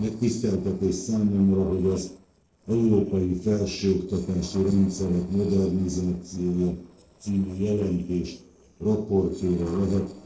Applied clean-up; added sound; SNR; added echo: neural separator model SepFormer DNS4.